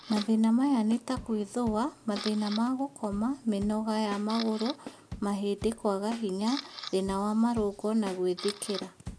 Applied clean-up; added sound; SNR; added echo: none; Drum / Drum kit + Camera; 14 dB; none.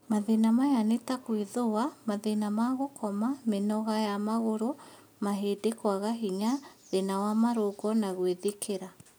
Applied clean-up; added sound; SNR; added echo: none; none; none; none.